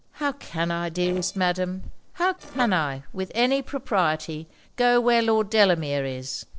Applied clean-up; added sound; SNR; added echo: neural separator model SepFormer DNS4.